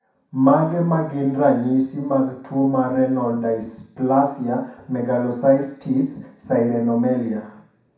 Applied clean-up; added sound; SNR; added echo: none; none; none; reverberation time 0.6 s.